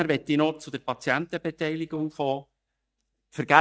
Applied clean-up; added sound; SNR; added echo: neural mask model DeepFilterNet 3.